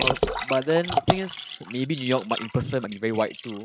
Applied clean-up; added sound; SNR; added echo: neural mask model RNNoise.